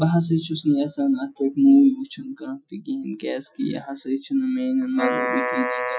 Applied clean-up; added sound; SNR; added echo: classical method Wiener filter.